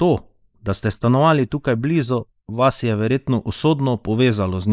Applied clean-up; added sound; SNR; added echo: neural mask model Resemble Enhance denoiser.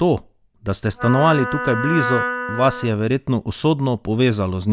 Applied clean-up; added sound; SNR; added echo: none; Wind instrument, woodwind instrument; 6 dB; none.